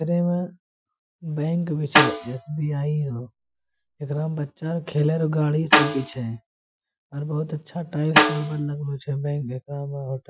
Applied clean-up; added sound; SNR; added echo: classical method Wiener filter.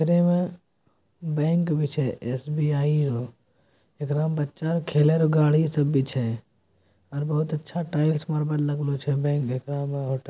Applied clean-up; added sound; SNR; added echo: none; none; none; none.